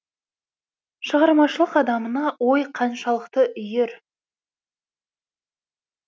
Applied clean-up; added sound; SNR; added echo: none; none; none; none.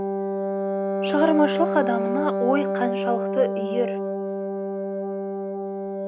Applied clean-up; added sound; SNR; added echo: none; Wind instrument, woodwind instrument; -1 dB; none.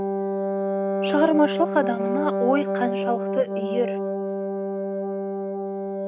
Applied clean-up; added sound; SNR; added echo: neural mask model RNNoise.